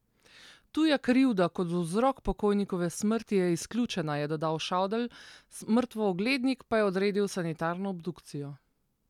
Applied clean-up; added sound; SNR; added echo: none; none; none; none.